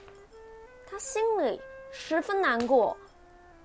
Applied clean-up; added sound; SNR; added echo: none; Wind instrument, woodwind instrument + Shatter; 19 dB; none.